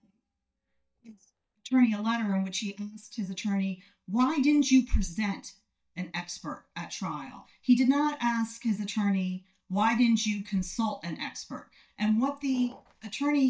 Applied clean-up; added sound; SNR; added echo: neural mask model DeepFilterNet 3.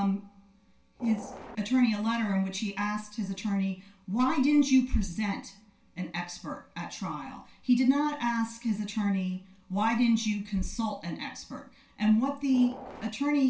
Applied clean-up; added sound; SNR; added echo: none; Train; 14 dB; reverberation time 0.3 s.